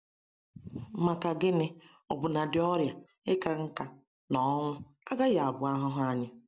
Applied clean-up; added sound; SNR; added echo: none; none; none; none.